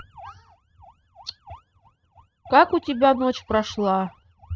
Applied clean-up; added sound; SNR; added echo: neural mask model RNNoise.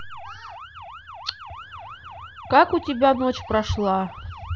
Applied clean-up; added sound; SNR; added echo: none; Motor vehicle (road) / Siren; 16 dB; none.